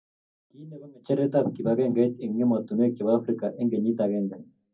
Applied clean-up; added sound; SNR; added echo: none; none; none; reverberation time 0.4 s.